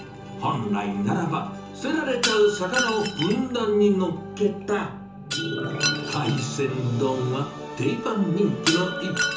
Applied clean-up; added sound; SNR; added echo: none; Shatter; 8 dB; reverberation time 0.8 s.